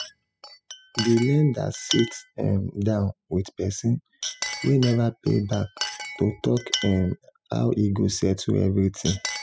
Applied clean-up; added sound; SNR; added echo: classical method spectral subtraction.